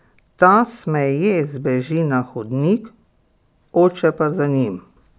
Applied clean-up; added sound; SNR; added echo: none; none; none; none.